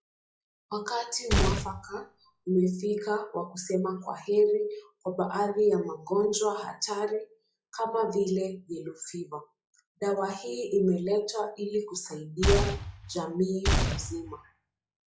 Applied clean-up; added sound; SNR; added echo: classical method log-MMSE.